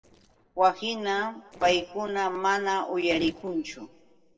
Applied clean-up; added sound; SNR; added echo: neural separator model SepFormer DNS4.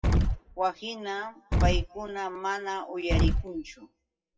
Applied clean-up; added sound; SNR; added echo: classical method WPE with log-MMSE.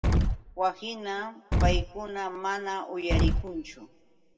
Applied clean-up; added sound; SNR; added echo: none; Explosion; -5 dB; reverberation time 1.4 s.